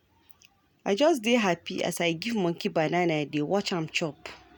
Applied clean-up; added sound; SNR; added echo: none; none; none; none.